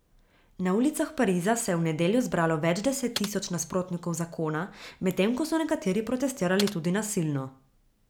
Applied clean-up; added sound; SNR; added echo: none; Computer keyboard; 12 dB; none.